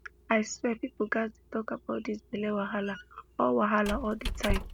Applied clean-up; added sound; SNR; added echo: none; Squeak; 8 dB; none.